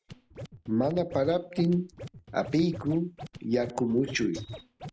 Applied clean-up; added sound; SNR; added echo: none; Scratching (performance technique); 14 dB; none.